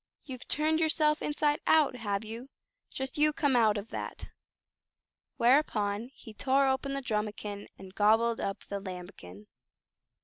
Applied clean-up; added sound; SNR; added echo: none; none; none; none.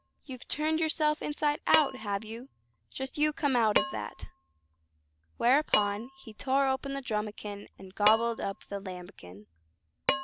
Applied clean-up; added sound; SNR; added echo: none; Dishes, pots, and pans; 7 dB; none.